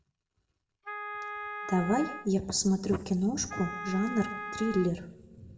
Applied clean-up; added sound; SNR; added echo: none; Wind instrument, woodwind instrument; 9 dB; reverberation time 1.0 s.